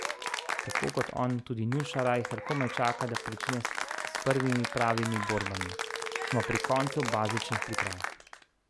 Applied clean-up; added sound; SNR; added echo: none; Applause / Cheering; 3 dB; none.